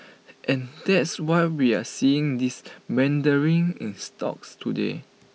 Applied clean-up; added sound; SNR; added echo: none; none; none; none.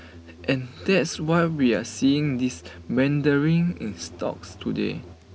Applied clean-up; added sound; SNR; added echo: none; Musical instrument + Engine starting; 19 dB; none.